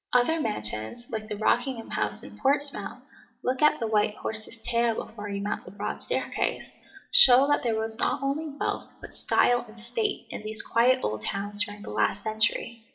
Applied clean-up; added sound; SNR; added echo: none; none; none; reverberation time 1.1 s.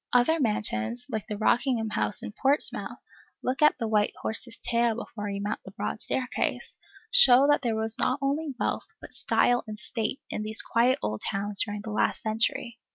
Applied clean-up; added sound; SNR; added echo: none; none; none; none.